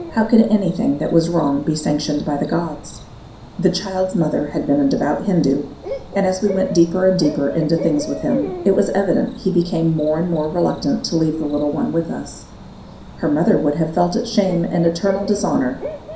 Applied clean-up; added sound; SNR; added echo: none; Cricket / Bird; 14 dB; reverberation time 0.5 s.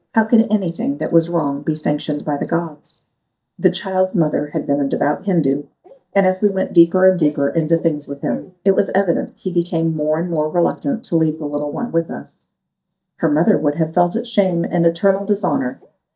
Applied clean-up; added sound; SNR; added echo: neural mask model DeepFilterNet 3.